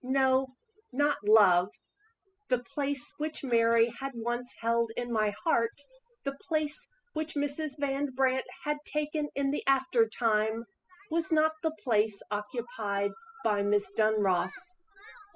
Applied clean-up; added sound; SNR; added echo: classical method spectral subtraction.